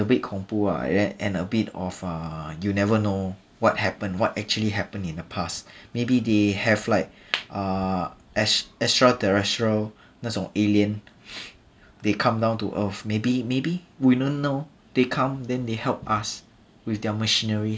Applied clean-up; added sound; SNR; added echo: none; none; none; none.